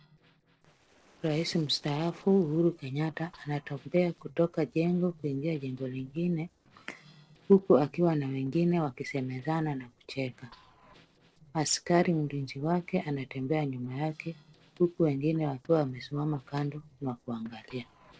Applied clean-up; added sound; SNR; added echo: neural separator model SepFormer DNS4.